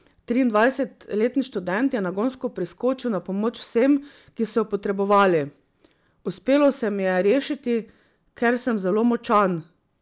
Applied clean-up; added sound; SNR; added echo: none; none; none; none.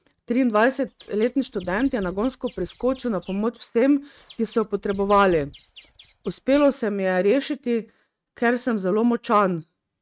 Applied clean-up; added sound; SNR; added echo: neural mask model RNNoise.